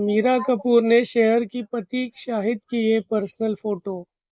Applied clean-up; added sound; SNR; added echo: neural mask model Resemble Enhance denoiser.